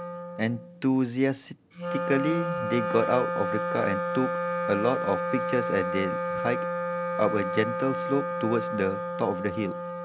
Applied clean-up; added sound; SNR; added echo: none; Wind instrument, woodwind instrument; 2 dB; none.